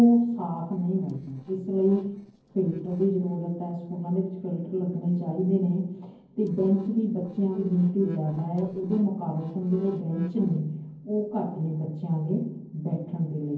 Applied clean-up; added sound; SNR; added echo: neural separator model SepFormer DNS4.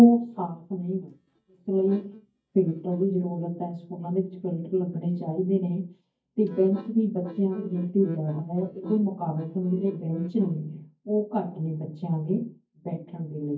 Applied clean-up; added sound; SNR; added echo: neural mask model DeepFilterNet 3.